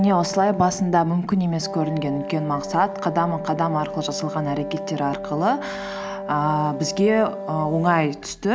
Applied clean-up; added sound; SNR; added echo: none; Wind instrument, woodwind instrument; 10 dB; none.